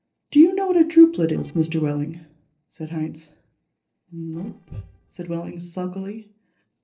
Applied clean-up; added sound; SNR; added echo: neural separator model SepFormer DNS4.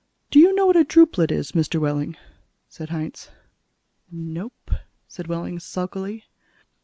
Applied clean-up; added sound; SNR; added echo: none; none; none; none.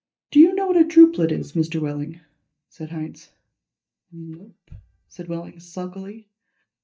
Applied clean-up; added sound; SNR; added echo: neural mask model DeepFilterNet 3.